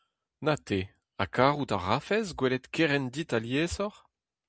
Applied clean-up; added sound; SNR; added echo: none; none; none; none.